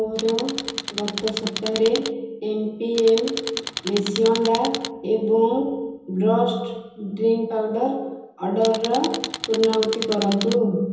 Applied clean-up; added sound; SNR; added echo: none; Tools; 9 dB; reverberation time 0.7 s.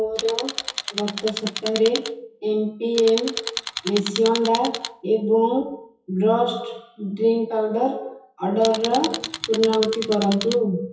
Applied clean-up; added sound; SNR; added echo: classical method WPE with log-MMSE.